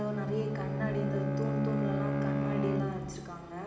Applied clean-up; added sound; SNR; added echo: none; Bowed string instrument; -3 dB; reverberation time 1.2 s.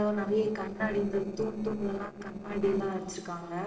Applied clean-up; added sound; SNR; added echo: neural separator model SepFormer DNS4.